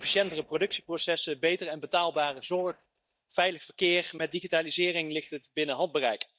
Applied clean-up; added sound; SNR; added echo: neural mask model DeepFilterNet 3.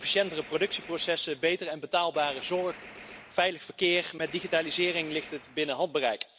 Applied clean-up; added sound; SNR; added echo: none; Gunshot, gunfire; 18 dB; none.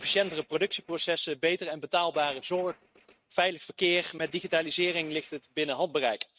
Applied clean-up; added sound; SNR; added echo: neural mask model RNNoise.